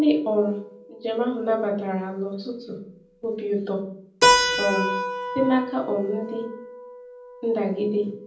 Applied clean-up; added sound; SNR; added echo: none; Keyboard (musical); 2 dB; reverberation time 0.6 s.